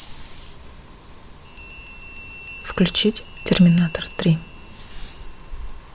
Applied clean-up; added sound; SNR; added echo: none; Bell; 15 dB; none.